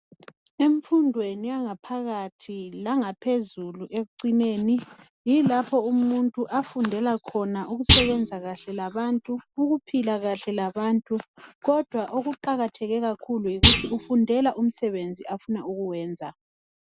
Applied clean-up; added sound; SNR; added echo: none; Thump, thud; -2 dB; none.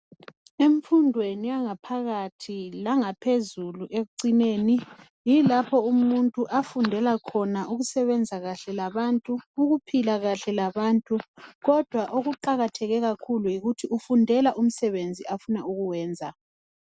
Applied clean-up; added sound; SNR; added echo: none; none; none; none.